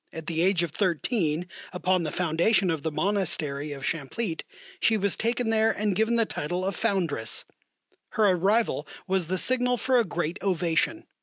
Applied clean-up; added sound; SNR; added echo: none; none; none; none.